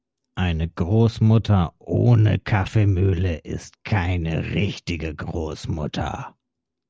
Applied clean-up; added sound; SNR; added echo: none; none; none; none.